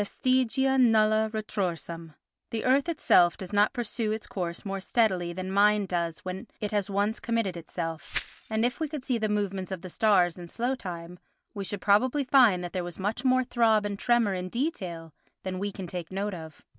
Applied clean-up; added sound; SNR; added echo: none; Glass; 14 dB; none.